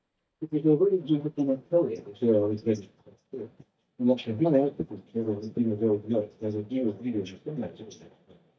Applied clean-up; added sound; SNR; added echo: neural mask model DeepFilterNet 3.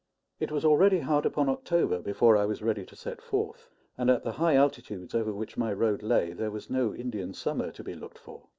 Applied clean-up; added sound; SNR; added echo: none; none; none; none.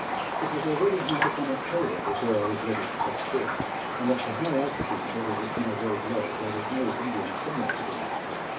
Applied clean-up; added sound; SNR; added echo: none; Raindrop; 0 dB; reverberation time 0.4 s.